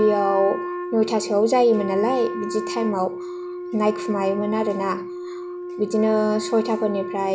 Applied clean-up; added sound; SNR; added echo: none; Wind instrument, woodwind instrument; 8 dB; none.